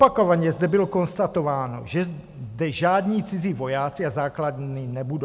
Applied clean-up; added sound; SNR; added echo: none; none; none; none.